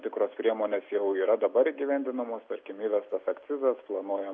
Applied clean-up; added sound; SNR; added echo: none; none; none; none.